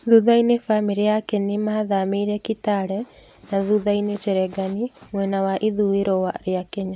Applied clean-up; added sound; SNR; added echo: none; none; none; none.